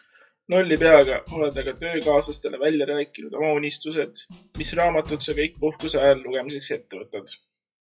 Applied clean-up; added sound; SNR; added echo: classical method WPE with log-MMSE.